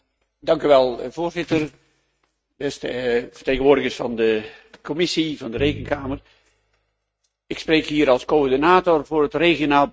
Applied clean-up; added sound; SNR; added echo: neural mask model RNNoise.